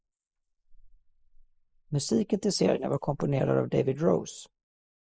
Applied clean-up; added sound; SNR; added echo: neural mask model Resemble Enhance denoiser.